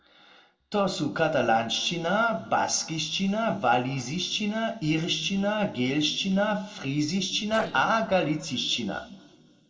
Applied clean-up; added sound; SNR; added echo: neural separator model SepFormer DNS4.